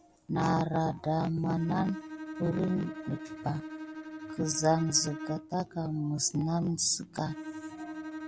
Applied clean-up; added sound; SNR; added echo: none; Bowed string instrument; 11 dB; none.